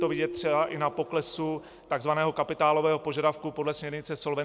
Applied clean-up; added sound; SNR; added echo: none; Marimba, xylophone; 15 dB; none.